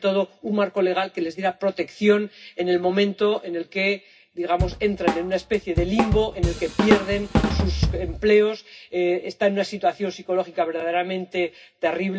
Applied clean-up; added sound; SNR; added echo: none; Drum / Drum kit; 1 dB; reverberation time 0.4 s.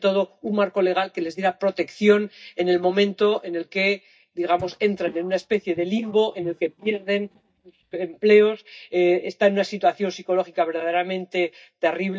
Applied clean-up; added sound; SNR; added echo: neural mask model DeepFilterNet 3.